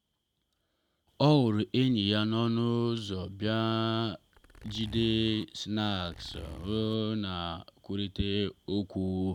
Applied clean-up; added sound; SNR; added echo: none; Zipper (clothing); 17 dB; none.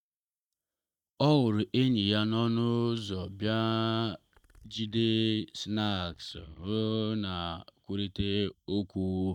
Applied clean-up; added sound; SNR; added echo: neural mask model DeepFilterNet 3.